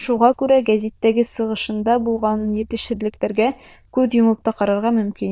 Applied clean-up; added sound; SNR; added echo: neural diffusion model UNIVERSE++.